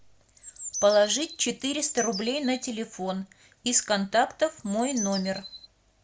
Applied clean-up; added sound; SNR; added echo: none; Bird; 10 dB; none.